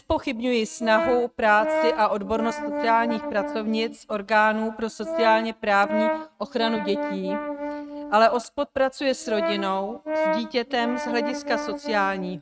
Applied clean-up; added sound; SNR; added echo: neural mask model RNNoise.